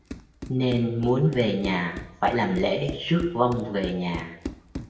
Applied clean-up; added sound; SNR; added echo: none; Run; 13 dB; reverberation time 0.7 s.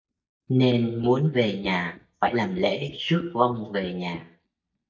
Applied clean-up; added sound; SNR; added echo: neural mask model DeepFilterNet 3.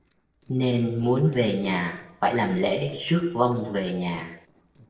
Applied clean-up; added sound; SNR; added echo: neural separator model SepFormer DNS4.